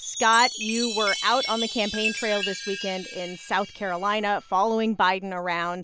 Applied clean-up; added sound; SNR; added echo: none; Chime; 8 dB; none.